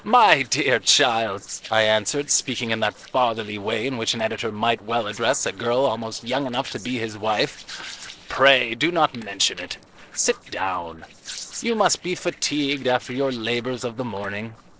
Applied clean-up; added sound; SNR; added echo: neural separator model SepFormer DNS4.